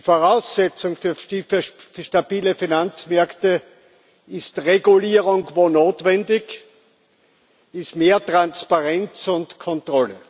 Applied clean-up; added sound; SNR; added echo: none; none; none; none.